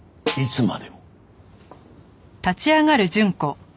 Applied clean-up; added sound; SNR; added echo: none; Snare drum; 10 dB; none.